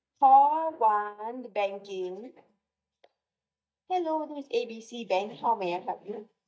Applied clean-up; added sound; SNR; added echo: neural mask model DeepFilterNet 3.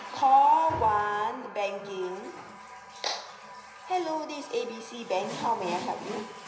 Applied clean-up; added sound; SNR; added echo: none; Water tap, faucet; 13 dB; reverberation time 0.9 s.